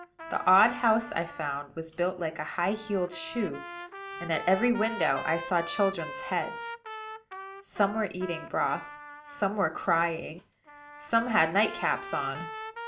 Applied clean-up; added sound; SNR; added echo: none; Trumpet; 12 dB; none.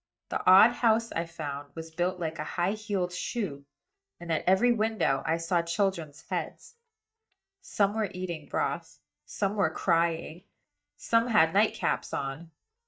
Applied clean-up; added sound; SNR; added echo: neural mask model DeepFilterNet 3.